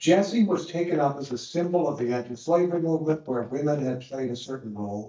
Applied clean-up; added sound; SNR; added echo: neural mask model DeepFilterNet 3.